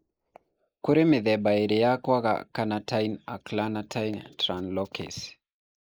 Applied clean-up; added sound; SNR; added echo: neural mask model Resemble Enhance denoiser.